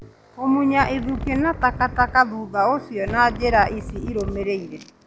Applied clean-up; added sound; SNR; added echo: none; Wind; 9 dB; none.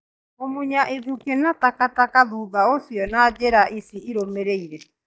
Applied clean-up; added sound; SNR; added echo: neural mask model DeepFilterNet 3.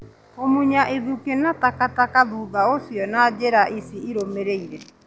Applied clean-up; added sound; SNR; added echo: none; none; none; none.